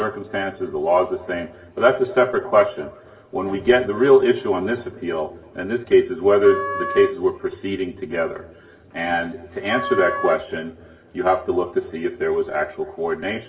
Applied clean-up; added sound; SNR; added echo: none; Wind instrument, woodwind instrument; 9 dB; reverberation time 2.7 s.